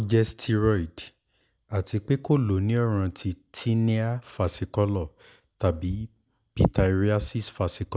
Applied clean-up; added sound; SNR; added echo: none; none; none; none.